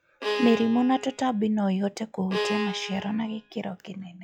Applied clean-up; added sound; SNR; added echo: classical method log-MMSE.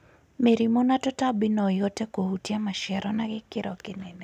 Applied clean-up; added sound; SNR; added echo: none; none; none; none.